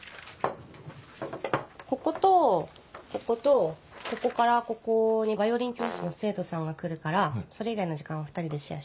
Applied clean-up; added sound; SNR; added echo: none; Brass instrument; 11 dB; none.